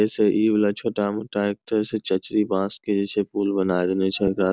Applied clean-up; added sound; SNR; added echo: none; none; none; none.